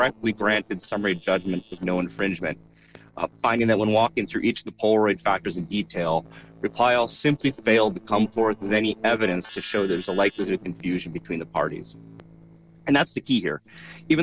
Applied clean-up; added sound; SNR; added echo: neural separator model SepFormer DNS4.